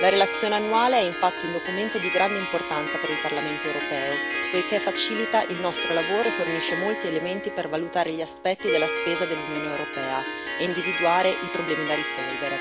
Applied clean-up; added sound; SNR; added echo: none; Harp; 3 dB; none.